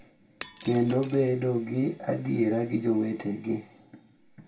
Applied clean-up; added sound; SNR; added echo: none; Shatter; 15 dB; reverberation time 0.2 s.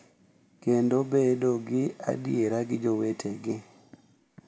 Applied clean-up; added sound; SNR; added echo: none; none; none; none.